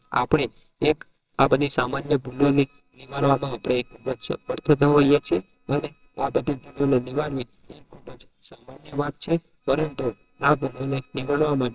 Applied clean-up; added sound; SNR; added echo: neural separator model SepFormer WHAMR!.